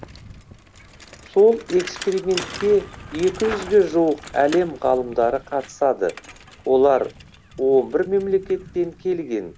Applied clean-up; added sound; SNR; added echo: none; Bicycle; 17 dB; none.